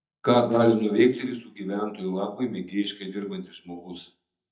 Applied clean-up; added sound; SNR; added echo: neural mask model DeepFilterNet 3.